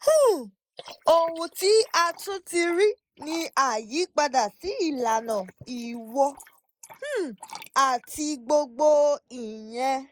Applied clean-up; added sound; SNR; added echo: neural mask model Resemble Enhance denoiser.